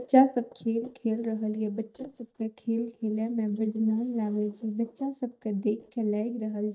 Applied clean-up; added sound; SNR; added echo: neural mask model DeepFilterNet 3.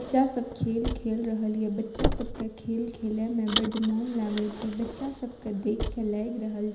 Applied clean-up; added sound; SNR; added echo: none; Car; 5 dB; reverberation time 0.9 s.